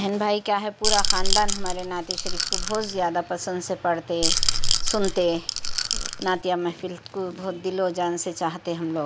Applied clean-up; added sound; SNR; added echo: none; Rattle / Rattle (instrument); -4 dB; none.